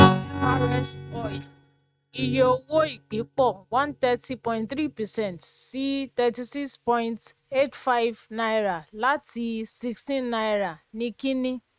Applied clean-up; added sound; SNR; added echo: neural mask model RNNoise.